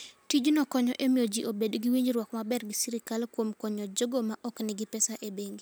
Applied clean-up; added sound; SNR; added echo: none; none; none; none.